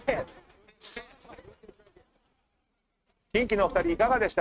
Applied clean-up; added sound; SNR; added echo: neural mask model RNNoise.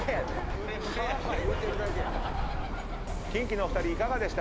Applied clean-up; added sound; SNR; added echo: none; Bird; 0 dB; none.